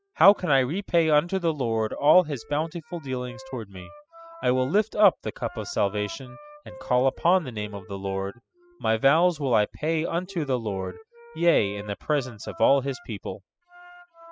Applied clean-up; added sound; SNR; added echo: classical method spectral subtraction.